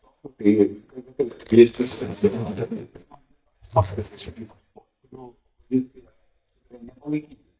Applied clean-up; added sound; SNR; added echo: neural mask model DeepFilterNet 3.